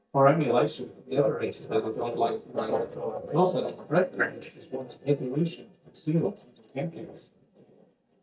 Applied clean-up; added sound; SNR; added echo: neural mask model DeepFilterNet 3.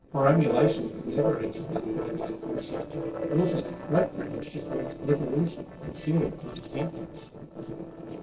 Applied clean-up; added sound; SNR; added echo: neural separator model SepFormer DNS4.